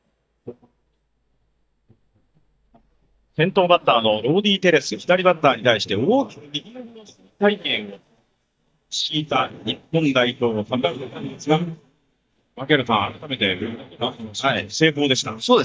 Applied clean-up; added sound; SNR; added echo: neural mask model DeepFilterNet 3.